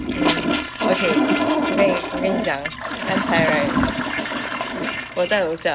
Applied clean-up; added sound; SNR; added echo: none; Toilet flush; -2 dB; none.